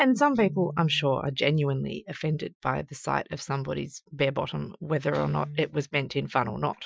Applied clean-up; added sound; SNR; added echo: classical method Wiener filter.